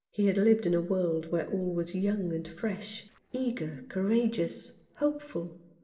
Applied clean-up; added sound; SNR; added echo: neural separator model SepFormer DNS4.